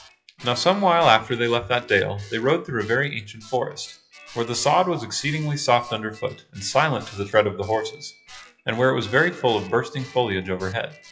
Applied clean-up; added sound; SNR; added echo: classical method WPE with log-MMSE.